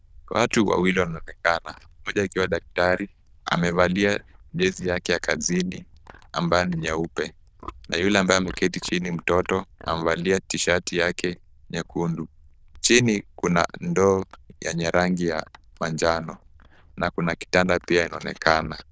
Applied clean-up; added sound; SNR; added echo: neural diffusion model UNIVERSE++.